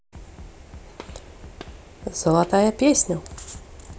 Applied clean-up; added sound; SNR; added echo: none; Bass drum + Gunshot, gunfire; 19 dB; none.